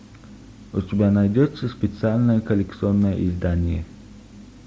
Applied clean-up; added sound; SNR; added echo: none; none; none; none.